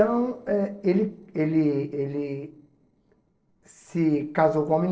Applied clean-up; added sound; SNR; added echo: neural separator model SepFormer DNS4.